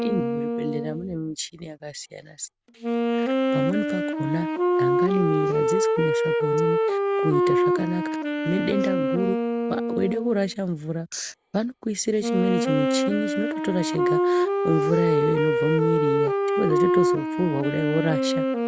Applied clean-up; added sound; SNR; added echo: none; Wind instrument, woodwind instrument; -4 dB; none.